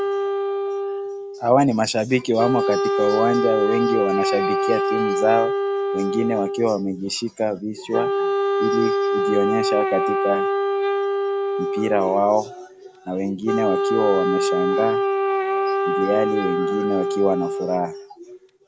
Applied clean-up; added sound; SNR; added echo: none; Wind instrument, woodwind instrument; -1 dB; none.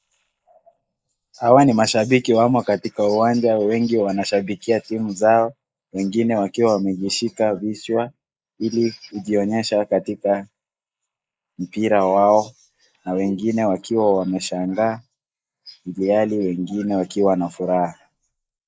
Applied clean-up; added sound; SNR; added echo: neural mask model Resemble Enhance denoiser.